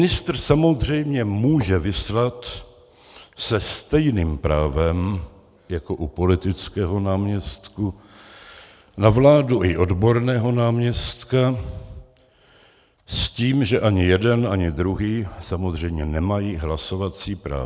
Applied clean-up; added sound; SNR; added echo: none; none; none; none.